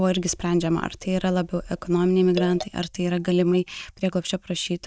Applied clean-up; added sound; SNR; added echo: neural mask model DeepFilterNet 3.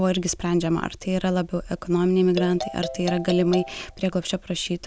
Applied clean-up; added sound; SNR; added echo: none; Marimba, xylophone; 10 dB; none.